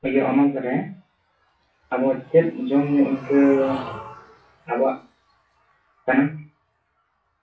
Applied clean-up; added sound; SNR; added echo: classical method WPE with log-MMSE.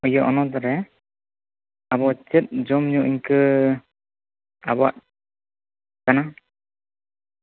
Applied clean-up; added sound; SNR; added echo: none; none; none; none.